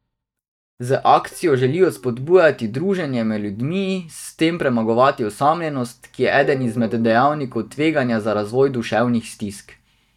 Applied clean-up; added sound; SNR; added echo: neural mask model DeepFilterNet 3.